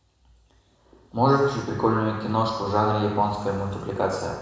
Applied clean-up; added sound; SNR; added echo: none; none; none; reverberation time 1.0 s.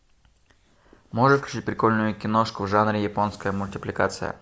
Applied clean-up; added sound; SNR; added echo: none; none; none; none.